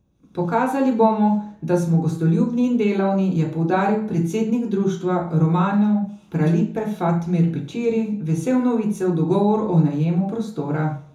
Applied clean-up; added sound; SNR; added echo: none; none; none; reverberation time 0.6 s.